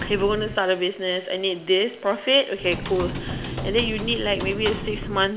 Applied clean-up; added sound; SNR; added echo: none; Computer keyboard; 9 dB; none.